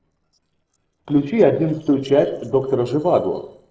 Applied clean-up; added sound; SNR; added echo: neural separator model SepFormer DNS4.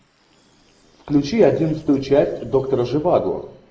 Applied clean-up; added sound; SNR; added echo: neural mask model Resemble Enhance denoiser.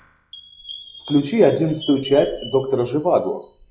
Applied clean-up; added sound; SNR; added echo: classical method log-MMSE.